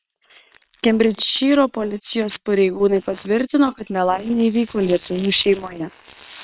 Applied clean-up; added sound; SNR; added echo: neural separator model SepFormer WHAM!.